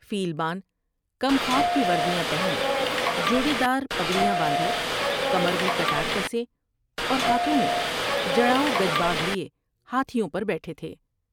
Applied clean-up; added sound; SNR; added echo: none; Subway, metro, underground / Doorbell; -3 dB; none.